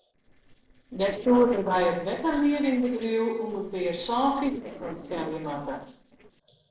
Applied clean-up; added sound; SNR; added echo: neural separator model SepFormer DNS4.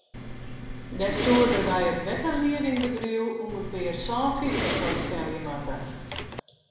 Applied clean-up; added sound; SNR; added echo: none; Respiratory sounds; 4 dB; reverberation time 1.0 s.